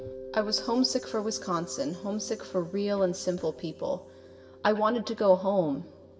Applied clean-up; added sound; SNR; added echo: none; Mallet percussion; 16 dB; reverberation time 2.7 s.